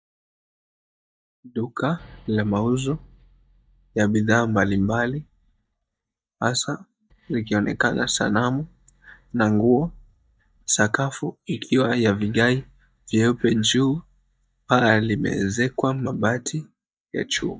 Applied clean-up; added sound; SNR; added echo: neural mask model DeepFilterNet 3.